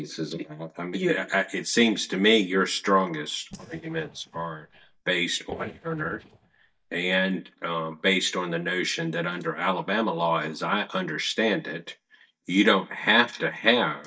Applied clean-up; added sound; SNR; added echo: neural mask model DeepFilterNet 3.